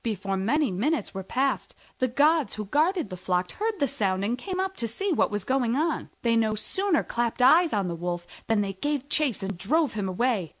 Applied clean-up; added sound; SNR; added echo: none; none; none; none.